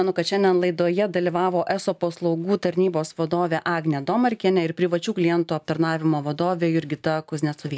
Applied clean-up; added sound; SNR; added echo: none; none; none; none.